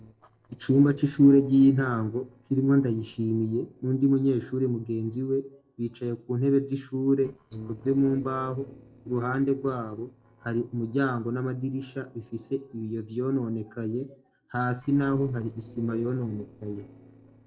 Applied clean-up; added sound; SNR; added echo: neural separator model SepFormer DNS4.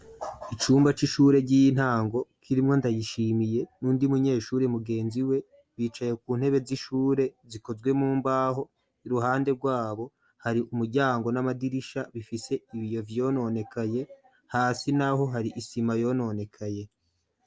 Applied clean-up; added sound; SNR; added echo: none; none; none; none.